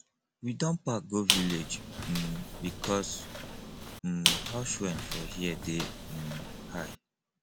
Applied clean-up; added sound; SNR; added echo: none; Squeak; 0 dB; none.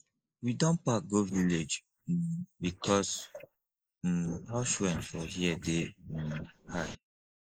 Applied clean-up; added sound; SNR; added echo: neural mask model Resemble Enhance denoiser.